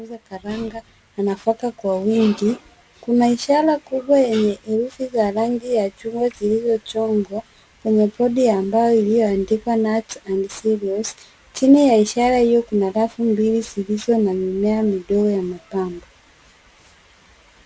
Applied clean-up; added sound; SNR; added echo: none; none; none; none.